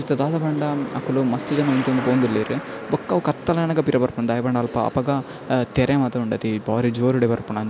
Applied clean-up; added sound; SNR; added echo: none; Truck; 15 dB; none.